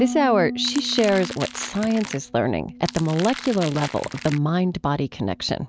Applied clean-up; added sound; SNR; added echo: none; Crackle + Harp; 11 dB; none.